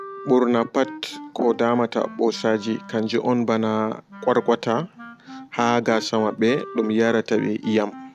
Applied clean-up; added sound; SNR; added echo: none; Wind instrument, woodwind instrument; 17 dB; none.